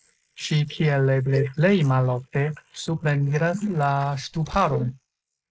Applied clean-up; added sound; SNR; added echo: neural mask model Resemble Enhance denoiser.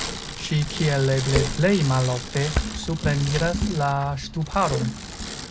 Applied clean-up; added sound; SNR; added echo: none; Bicycle; 5 dB; none.